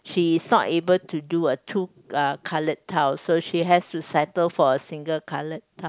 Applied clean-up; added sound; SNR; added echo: none; none; none; none.